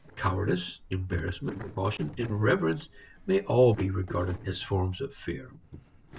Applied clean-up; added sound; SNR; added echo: neural separator model SepFormer DNS4.